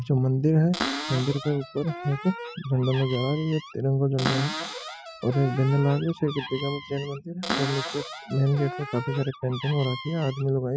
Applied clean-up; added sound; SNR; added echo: classical method spectral subtraction.